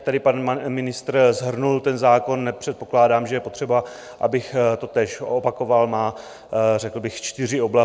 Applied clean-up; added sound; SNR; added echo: none; none; none; none.